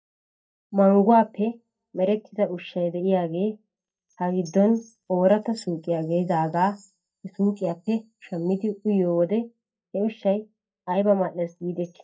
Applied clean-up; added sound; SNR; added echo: neural mask model DeepFilterNet 3.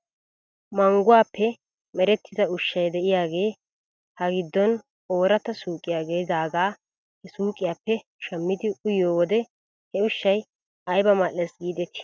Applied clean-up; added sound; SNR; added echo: none; none; none; none.